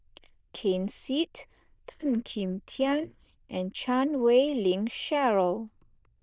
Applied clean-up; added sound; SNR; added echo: neural diffusion model UNIVERSE++.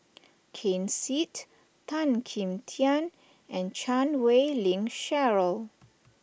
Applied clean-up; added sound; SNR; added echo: none; none; none; none.